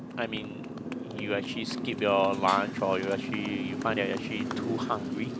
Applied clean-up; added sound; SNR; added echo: none; Motorcycle; 4 dB; none.